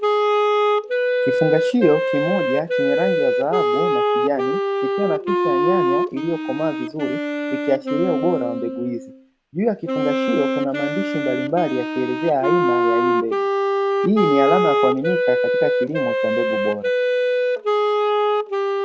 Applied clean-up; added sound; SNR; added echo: none; Wind instrument, woodwind instrument; -4 dB; none.